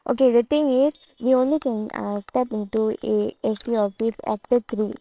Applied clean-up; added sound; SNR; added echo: neural separator model SepFormer WHAMR!.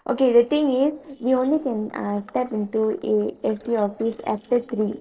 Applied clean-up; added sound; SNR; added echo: neural separator model SepFormer DNS4.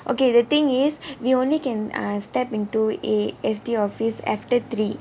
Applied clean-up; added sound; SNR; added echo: none; none; none; none.